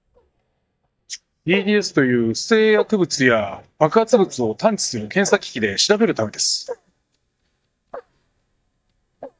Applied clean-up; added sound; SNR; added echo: neural mask model DeepFilterNet 3.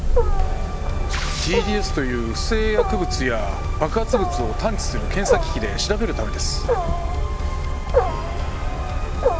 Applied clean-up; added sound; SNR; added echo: none; Wild animals; -3 dB; none.